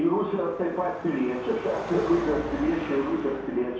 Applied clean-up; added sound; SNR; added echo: none; Car passing by / Traffic noise, roadway noise / Engine; 11 dB; reverberation time 0.7 s.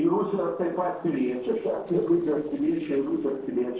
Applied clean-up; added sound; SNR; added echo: neural separator model SepFormer DNS4.